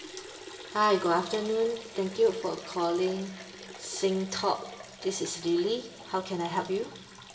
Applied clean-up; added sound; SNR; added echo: none; Liquid; 16 dB; reverberation time 0.9 s.